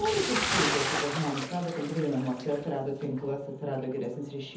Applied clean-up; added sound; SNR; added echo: none; Bathtub (filling or washing) / Splash, splatter; 3 dB; reverberation time 0.7 s.